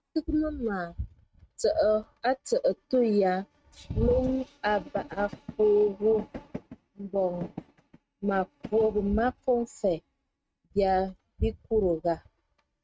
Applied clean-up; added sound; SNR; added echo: neural mask model RNNoise.